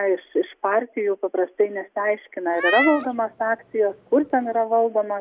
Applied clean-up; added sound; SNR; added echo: none; Meow; 7 dB; none.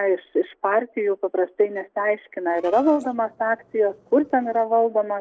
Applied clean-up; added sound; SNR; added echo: neural separator model SepFormer DNS4.